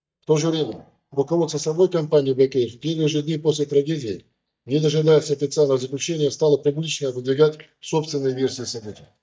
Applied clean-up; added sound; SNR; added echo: neural mask model DeepFilterNet 3.